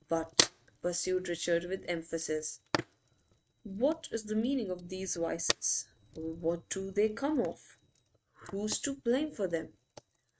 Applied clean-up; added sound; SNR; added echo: neural mask model RNNoise.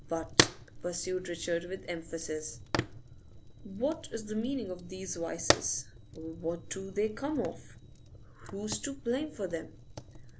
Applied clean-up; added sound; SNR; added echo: none; Fire; 2 dB; none.